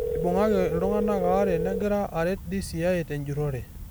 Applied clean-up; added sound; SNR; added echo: none; Telephone; 4 dB; none.